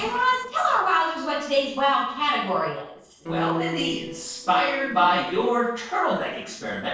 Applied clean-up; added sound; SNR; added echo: neural separator model SepFormer DNS4.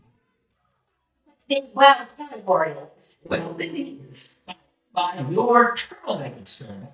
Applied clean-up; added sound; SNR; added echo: neural mask model DeepFilterNet 3.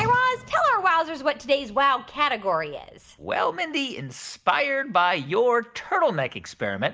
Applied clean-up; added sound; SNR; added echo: none; none; none; none.